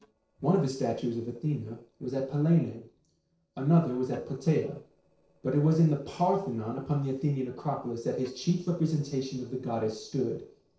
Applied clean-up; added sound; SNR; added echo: neural separator model SepFormer DNS4.